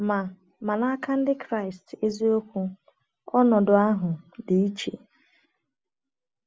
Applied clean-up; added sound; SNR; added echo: none; none; none; none.